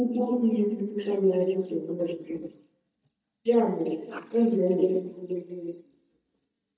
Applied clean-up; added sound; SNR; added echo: neural mask model DeepFilterNet 3.